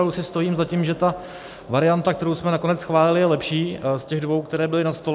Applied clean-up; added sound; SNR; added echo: none; none; none; none.